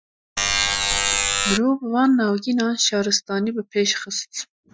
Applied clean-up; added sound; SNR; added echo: classical method Wiener filter.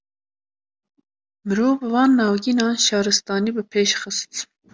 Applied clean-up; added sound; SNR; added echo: none; none; none; none.